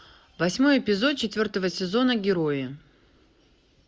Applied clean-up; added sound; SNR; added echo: none; none; none; none.